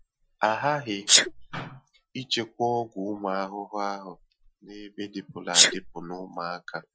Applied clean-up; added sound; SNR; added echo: classical method Wiener filter.